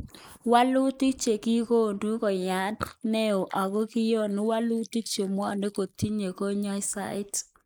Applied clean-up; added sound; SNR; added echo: neural mask model Resemble Enhance denoiser.